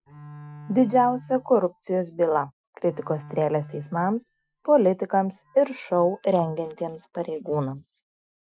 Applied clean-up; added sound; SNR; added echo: classical method Wiener filter.